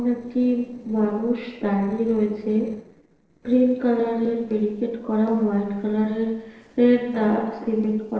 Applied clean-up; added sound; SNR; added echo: neural separator model SepFormer DNS4.